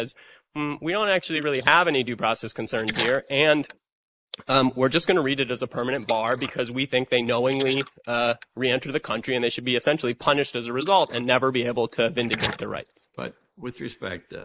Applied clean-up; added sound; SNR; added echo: neural mask model Resemble Enhance denoiser.